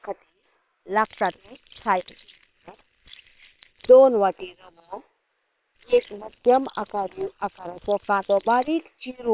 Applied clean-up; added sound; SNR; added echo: neural separator model SepFormer WHAM!.